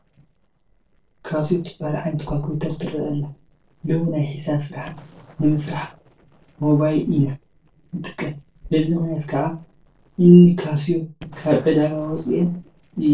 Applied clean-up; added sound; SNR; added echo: neural separator model SepFormer DNS4.